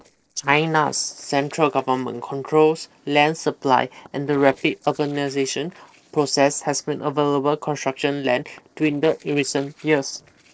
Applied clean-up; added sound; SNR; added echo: neural separator model SepFormer DNS4.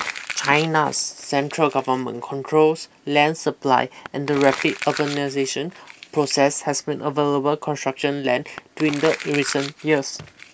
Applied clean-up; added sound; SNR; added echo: none; Crumpling, crinkling; 14 dB; none.